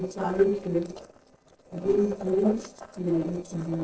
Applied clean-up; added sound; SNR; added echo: neural separator model SepFormer DNS4.